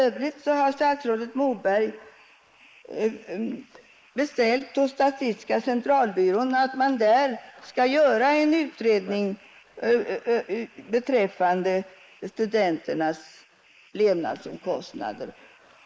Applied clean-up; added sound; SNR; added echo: neural mask model Resemble Enhance denoiser.